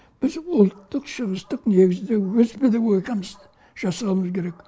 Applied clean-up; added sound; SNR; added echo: none; none; none; none.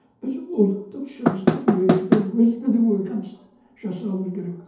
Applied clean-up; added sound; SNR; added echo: none; Knock / Wood; -2 dB; reverberation time 2.2 s.